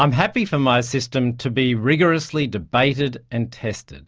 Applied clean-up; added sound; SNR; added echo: none; none; none; none.